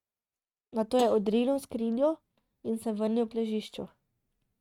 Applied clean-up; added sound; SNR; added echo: neural mask model RNNoise.